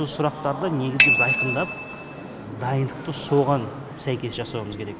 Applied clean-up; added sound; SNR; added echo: none; Bicycle bell; 0 dB; none.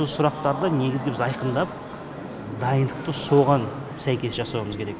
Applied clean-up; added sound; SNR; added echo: none; none; none; none.